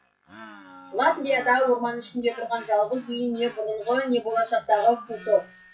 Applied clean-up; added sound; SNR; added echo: classical method WPE with log-MMSE.